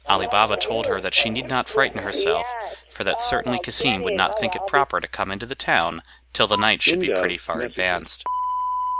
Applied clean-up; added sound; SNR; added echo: none; Telephone; 4 dB; none.